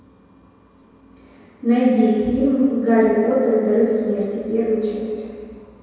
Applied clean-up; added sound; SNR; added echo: none; none; none; reverberation time 2.2 s.